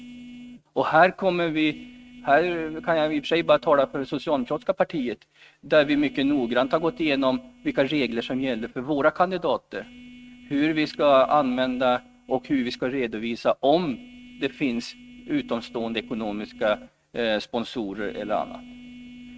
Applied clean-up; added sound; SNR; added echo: neural mask model RNNoise.